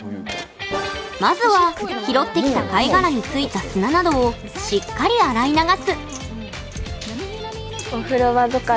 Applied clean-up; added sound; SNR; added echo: none; none; none; none.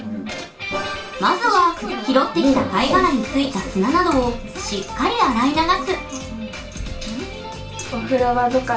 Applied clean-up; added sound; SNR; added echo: none; none; none; reverberation time 0.3 s.